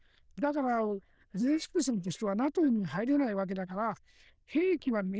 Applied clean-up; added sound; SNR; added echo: neural diffusion model UNIVERSE++.